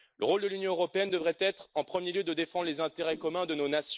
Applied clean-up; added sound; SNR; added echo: neural mask model Resemble Enhance denoiser.